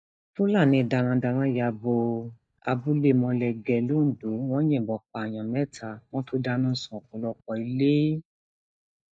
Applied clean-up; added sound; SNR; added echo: neural mask model DeepFilterNet 3.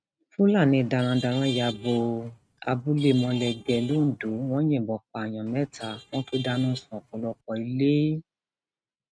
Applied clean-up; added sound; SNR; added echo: neural mask model RNNoise.